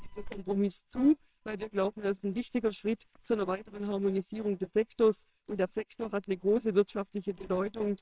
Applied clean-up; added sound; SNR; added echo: neural separator model SepFormer WHAMR!.